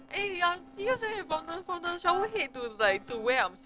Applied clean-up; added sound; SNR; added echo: neural separator model SepFormer DNS4.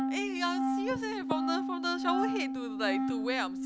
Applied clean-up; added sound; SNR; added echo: none; Wind instrument, woodwind instrument; -2 dB; none.